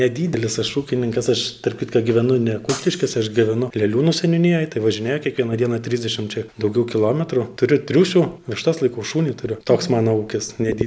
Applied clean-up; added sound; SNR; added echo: none; Shatter; 18 dB; none.